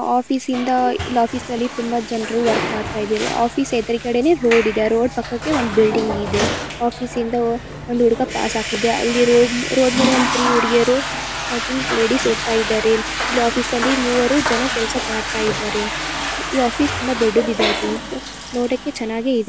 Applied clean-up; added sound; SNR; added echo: none; Toilet flush / Water; 5 dB; none.